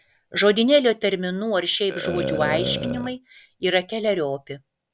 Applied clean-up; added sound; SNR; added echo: none; Burping, eructation; 8 dB; none.